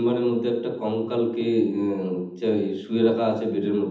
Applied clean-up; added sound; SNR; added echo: none; none; none; reverberation time 0.8 s.